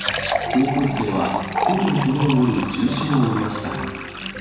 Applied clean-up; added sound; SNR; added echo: none; Fill (with liquid); 4 dB; reverberation time 1.1 s.